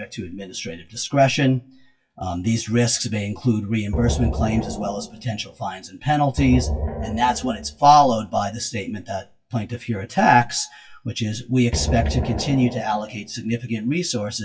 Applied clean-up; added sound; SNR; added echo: classical method WPE with log-MMSE.